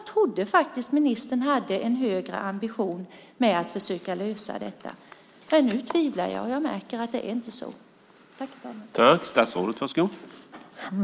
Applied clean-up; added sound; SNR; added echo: none; none; none; none.